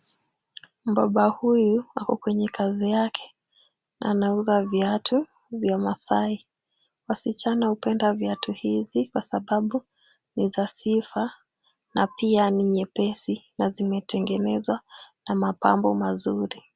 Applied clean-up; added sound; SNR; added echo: none; none; none; none.